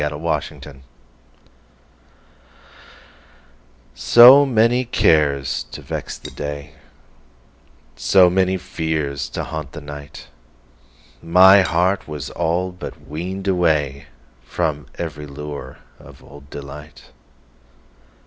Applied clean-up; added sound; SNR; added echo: none; Cutlery, silverware; 20 dB; none.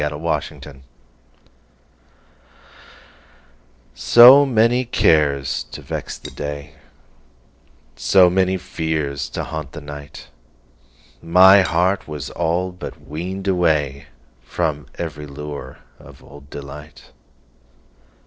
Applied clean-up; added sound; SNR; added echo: neural separator model SepFormer DNS4.